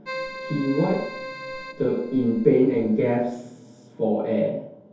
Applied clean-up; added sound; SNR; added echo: none; Keyboard (musical); 13 dB; reverberation time 0.6 s.